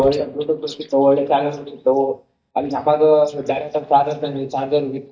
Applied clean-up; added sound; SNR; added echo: neural mask model DeepFilterNet 3.